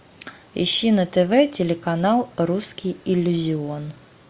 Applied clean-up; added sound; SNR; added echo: none; none; none; none.